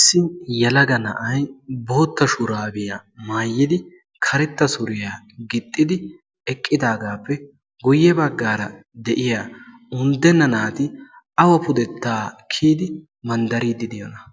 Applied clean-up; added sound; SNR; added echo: none; none; none; none.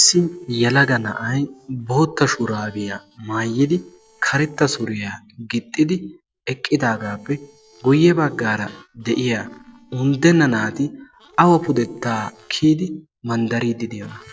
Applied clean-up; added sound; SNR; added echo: neural separator model SepFormer DNS4.